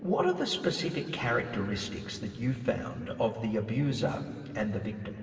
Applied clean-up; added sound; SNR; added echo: none; Bark; 14 dB; reverberation time 2.7 s.